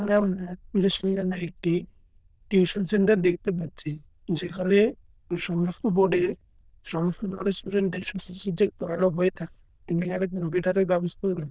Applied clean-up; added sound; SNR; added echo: neural diffusion model UNIVERSE++.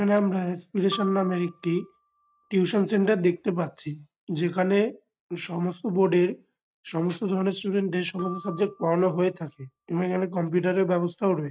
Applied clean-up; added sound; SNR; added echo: neural mask model RNNoise.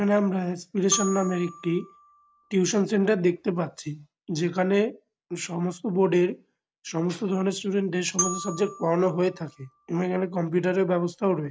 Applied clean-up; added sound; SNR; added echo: none; Glockenspiel; 11 dB; none.